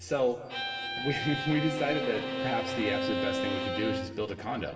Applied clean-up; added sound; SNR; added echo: none; Bowed string instrument; 2 dB; reverberation time 2.3 s.